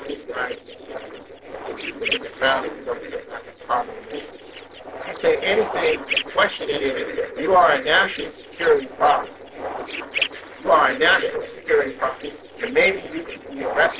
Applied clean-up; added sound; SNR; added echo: neural separator model SepFormer DNS4.